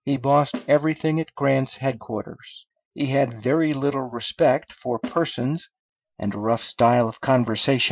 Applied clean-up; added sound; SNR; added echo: classical method Wiener filter.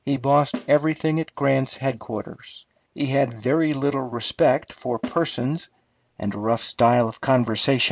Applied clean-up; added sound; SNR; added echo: none; Snare drum; 16 dB; none.